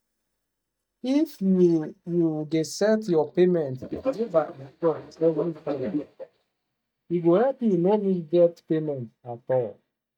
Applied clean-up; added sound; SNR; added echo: neural mask model DeepFilterNet 3.